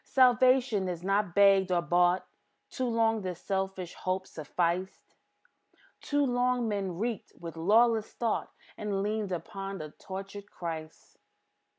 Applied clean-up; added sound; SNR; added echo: none; none; none; none.